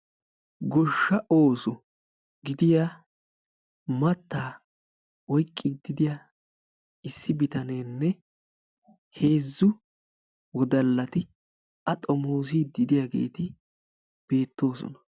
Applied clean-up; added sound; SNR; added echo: none; none; none; none.